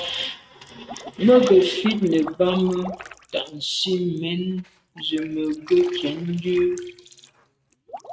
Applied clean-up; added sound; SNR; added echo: neural mask model RNNoise.